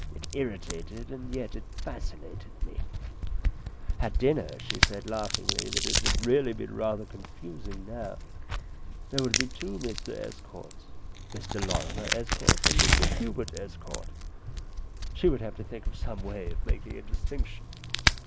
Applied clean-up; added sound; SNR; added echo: none; Crack; -4 dB; none.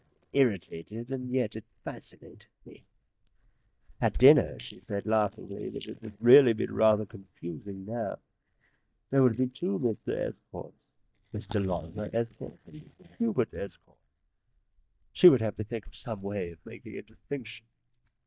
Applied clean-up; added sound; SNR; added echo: neural mask model DeepFilterNet 3.